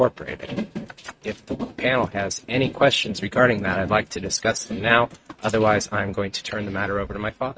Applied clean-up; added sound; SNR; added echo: neural mask model RNNoise.